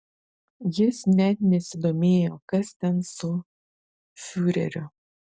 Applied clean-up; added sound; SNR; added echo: none; none; none; none.